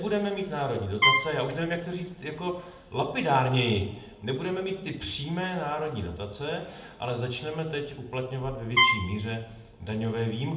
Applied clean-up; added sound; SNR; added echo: none; Trumpet; -4 dB; reverberation time 0.6 s.